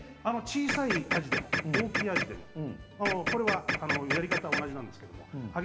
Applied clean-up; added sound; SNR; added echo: none; Printer; -1 dB; reverberation time 2.9 s.